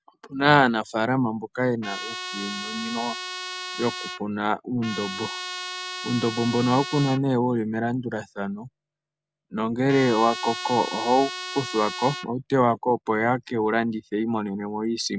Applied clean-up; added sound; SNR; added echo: none; Trumpet; 9 dB; none.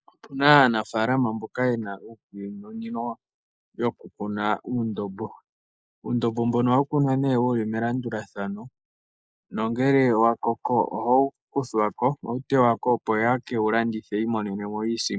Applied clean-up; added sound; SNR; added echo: neural mask model Resemble Enhance denoiser.